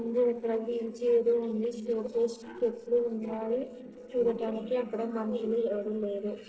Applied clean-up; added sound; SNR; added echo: neural separator model SepFormer DNS4.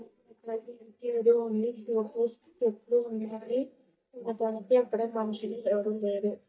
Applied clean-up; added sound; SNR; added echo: neural mask model DeepFilterNet 3.